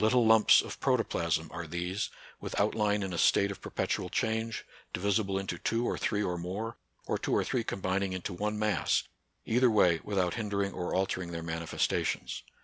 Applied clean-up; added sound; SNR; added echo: none; none; none; none.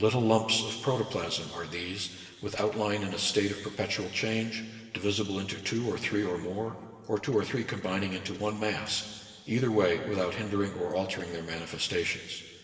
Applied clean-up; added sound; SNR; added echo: none; none; none; reverberation time 2.3 s.